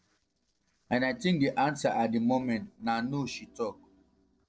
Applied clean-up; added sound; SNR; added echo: neural separator model SepFormer DNS4.